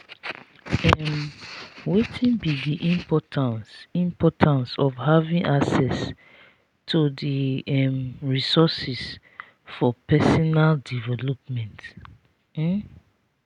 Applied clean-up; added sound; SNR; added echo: none; none; none; none.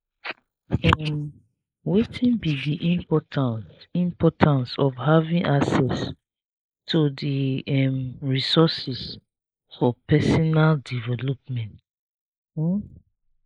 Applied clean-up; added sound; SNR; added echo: neural mask model Resemble Enhance denoiser.